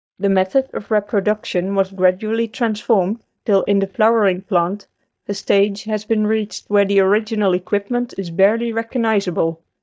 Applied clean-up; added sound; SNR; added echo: neural mask model DeepFilterNet 3.